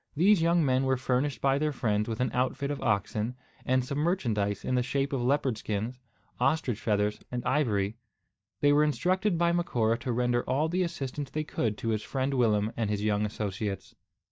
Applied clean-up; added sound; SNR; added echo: neural mask model DeepFilterNet 3.